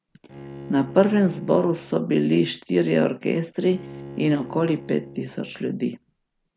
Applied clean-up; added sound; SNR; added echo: none; Bowed string instrument; 17 dB; none.